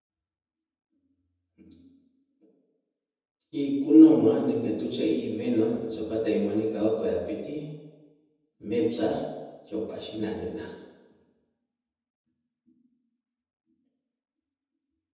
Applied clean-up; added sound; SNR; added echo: none; none; none; reverberation time 1.1 s.